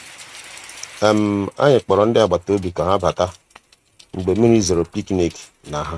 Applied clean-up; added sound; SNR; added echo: neural mask model RNNoise.